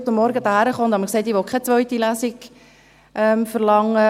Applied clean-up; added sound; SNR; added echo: none; none; none; none.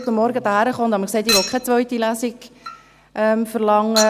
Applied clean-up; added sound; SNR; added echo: none; Chink, clink; 9 dB; none.